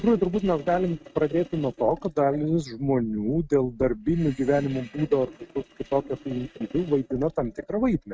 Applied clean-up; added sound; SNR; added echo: neural mask model RNNoise.